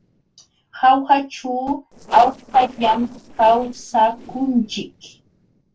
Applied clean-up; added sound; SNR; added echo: neural separator model SepFormer DNS4.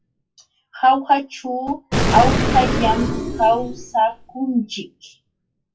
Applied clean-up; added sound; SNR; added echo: classical method WPE with log-MMSE.